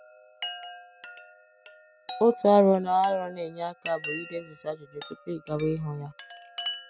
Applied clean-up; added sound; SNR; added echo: none; Chime; 14 dB; none.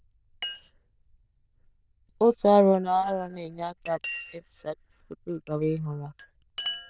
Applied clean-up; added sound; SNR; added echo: neural diffusion model UNIVERSE++.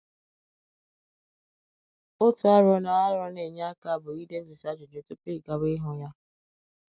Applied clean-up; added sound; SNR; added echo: none; none; none; none.